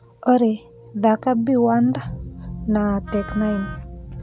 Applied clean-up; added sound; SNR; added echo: none; Wind instrument, woodwind instrument; 17 dB; none.